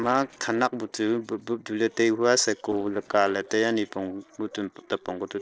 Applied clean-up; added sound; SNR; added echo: neural separator model SepFormer DNS4.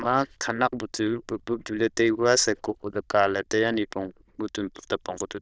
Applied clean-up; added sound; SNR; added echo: neural diffusion model UNIVERSE++.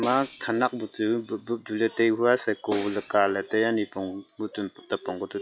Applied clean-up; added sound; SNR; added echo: classical method log-MMSE.